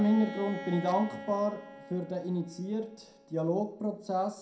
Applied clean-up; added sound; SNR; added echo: none; Bowed string instrument; 15 dB; reverberation time 0.4 s.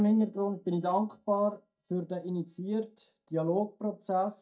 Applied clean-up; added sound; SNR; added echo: neural mask model DeepFilterNet 3.